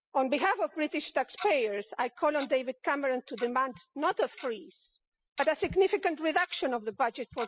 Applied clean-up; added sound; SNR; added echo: classical method spectral subtraction.